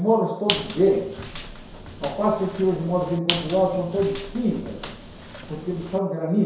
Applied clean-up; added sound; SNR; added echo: none; Squeak; 10 dB; reverberation time 0.7 s.